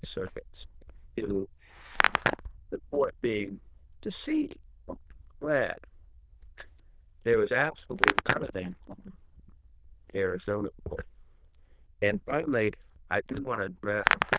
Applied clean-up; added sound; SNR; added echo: neural diffusion model UNIVERSE++.